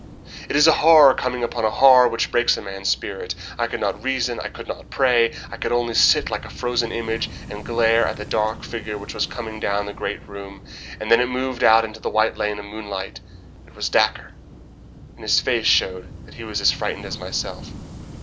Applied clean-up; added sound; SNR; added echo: none; Waves, surf / Wind; 17 dB; none.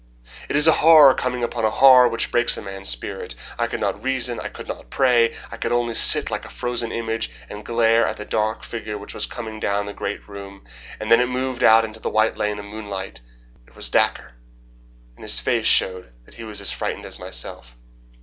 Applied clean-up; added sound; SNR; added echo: none; none; none; none.